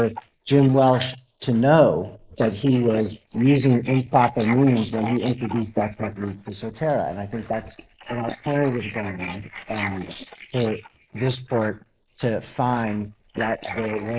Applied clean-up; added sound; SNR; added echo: neural mask model Resemble Enhance denoiser.